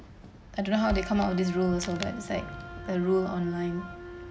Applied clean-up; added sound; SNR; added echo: none; Wind instrument, woodwind instrument; 15 dB; none.